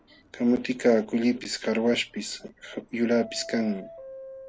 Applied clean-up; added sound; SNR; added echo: none; Subway, metro, underground; 20 dB; none.